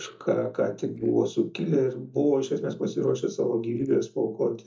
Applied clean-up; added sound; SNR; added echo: neural mask model DeepFilterNet 3.